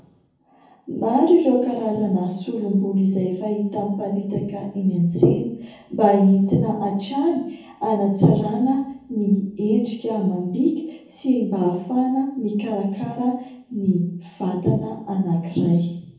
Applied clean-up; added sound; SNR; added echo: none; none; none; reverberation time 0.7 s.